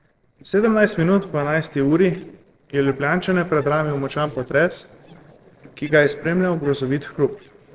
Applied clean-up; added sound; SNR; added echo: neural separator model SepFormer DNS4.